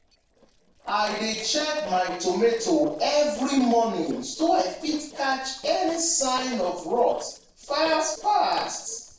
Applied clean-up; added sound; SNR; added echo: neural separator model SepFormer DNS4.